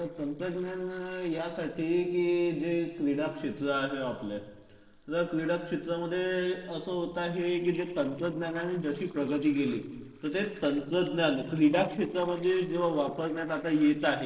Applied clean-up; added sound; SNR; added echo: neural separator model SepFormer DNS4.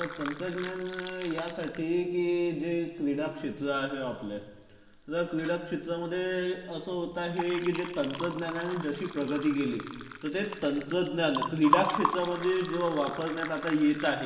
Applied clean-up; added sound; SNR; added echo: none; Liquid; 8 dB; reverberation time 1.3 s.